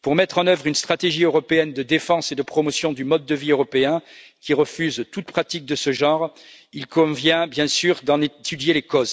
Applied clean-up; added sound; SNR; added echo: none; none; none; none.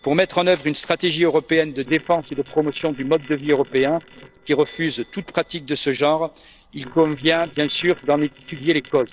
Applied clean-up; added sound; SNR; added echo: neural separator model SepFormer DNS4.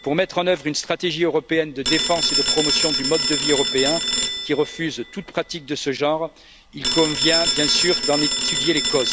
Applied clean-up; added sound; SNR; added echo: none; Telephone; 1 dB; none.